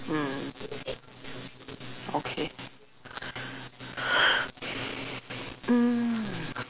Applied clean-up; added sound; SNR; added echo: none; none; none; none.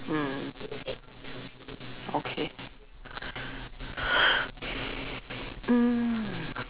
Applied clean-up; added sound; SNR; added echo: none; Bird; 15 dB; none.